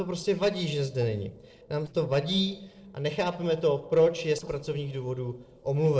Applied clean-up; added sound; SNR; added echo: neural separator model SepFormer DNS4.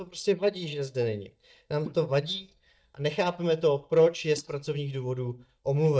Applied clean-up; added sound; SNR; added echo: neural mask model DeepFilterNet 3.